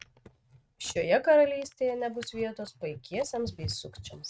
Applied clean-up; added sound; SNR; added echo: neural mask model RNNoise.